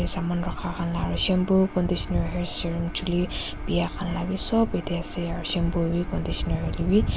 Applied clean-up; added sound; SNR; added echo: none; none; none; none.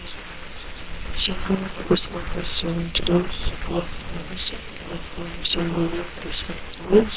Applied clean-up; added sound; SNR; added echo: neural separator model SepFormer WHAMR!.